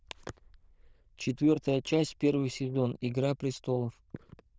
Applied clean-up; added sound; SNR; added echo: neural diffusion model UNIVERSE++.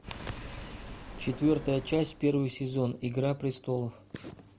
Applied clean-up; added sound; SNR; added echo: none; Engine / Car; 12 dB; none.